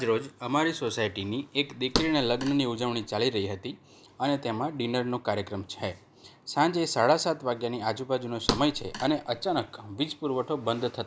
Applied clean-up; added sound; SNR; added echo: none; Thump, thud; 7 dB; none.